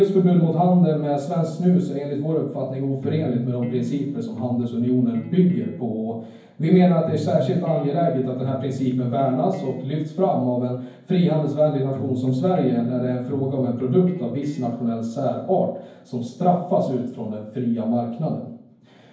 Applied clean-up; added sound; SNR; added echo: none; Electric guitar; 11 dB; reverberation time 0.9 s.